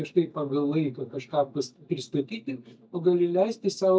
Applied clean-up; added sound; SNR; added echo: neural mask model DeepFilterNet 3.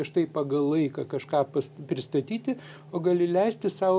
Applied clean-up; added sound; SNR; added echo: none; none; none; none.